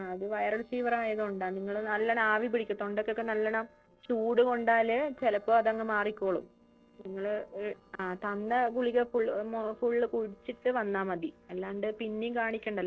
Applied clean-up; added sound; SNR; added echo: neural separator model SepFormer DNS4.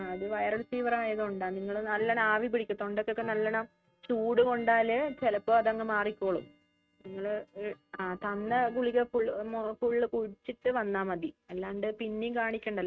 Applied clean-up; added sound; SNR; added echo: neural mask model RNNoise.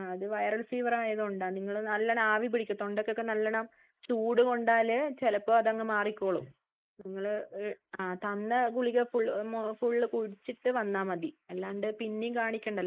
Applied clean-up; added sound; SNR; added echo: neural mask model Resemble Enhance denoiser.